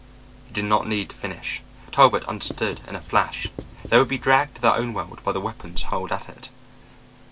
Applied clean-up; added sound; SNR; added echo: none; Writing; 15 dB; none.